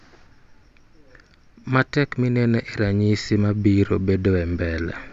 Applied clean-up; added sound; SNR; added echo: none; none; none; none.